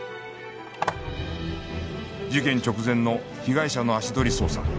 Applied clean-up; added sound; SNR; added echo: none; Telephone; 8 dB; none.